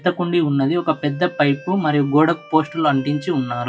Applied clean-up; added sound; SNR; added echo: classical method WPE with log-MMSE.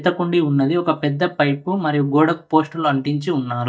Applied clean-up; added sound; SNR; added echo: neural mask model DeepFilterNet 3.